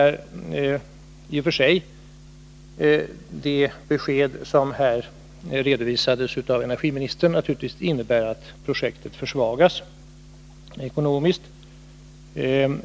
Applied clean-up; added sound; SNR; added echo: none; none; none; none.